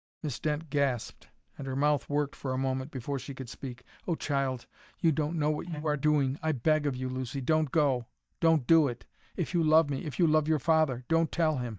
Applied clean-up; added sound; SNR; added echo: neural mask model DeepFilterNet 3.